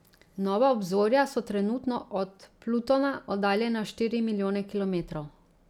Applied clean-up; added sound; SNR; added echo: none; none; none; none.